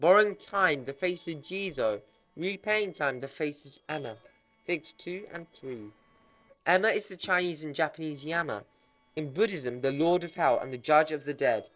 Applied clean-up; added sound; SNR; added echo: neural separator model SepFormer DNS4.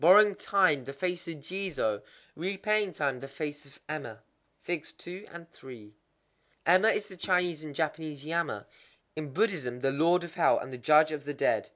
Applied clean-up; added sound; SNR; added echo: none; none; none; none.